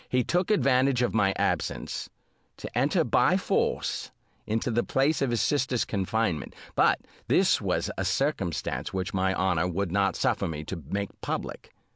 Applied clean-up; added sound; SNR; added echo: none; none; none; none.